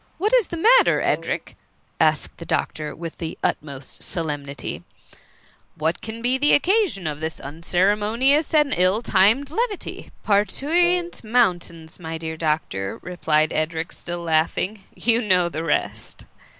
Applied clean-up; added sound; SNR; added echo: none; Wind instrument, woodwind instrument + Rain; 18 dB; none.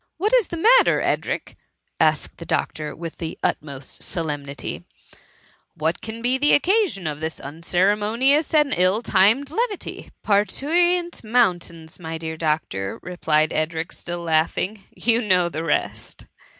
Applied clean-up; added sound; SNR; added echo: none; none; none; none.